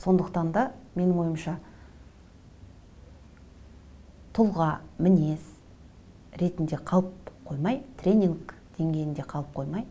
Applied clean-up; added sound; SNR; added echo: none; none; none; none.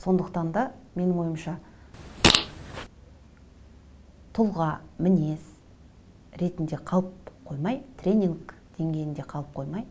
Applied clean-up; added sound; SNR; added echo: none; Fart; -5 dB; none.